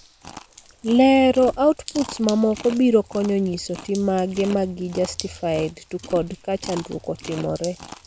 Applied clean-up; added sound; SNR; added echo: none; Drip + Chewing, mastication; 17 dB; none.